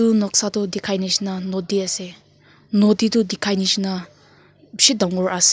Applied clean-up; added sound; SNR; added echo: none; none; none; none.